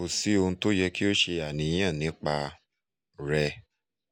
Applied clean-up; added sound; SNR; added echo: none; none; none; none.